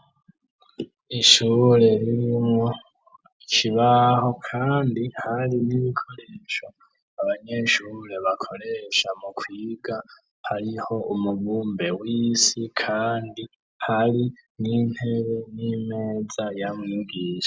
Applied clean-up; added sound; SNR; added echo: none; none; none; none.